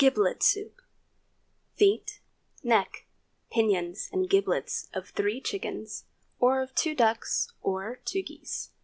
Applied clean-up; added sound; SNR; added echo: none; none; none; none.